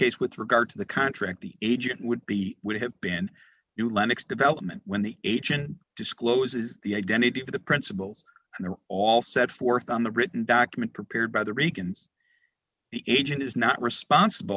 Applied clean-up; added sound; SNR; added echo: none; none; none; none.